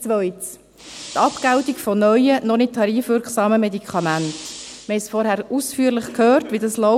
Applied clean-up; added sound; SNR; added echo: none; Fire; 17 dB; none.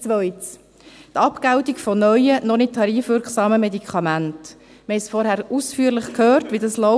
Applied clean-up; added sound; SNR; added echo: none; none; none; none.